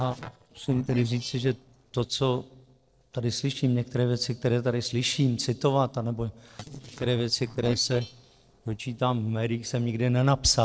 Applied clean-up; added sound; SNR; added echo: neural separator model SepFormer DNS4.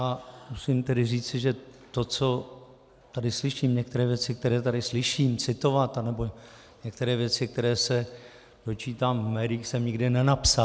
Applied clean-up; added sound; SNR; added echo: none; none; none; none.